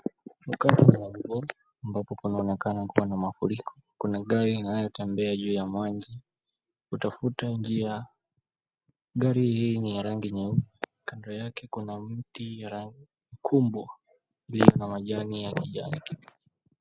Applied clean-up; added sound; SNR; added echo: none; none; none; none.